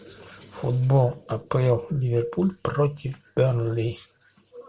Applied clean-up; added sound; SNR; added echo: none; none; none; none.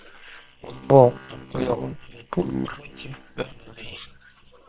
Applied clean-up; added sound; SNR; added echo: neural separator model SepFormer WHAM!.